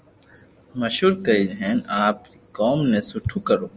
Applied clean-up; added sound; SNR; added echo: none; none; none; none.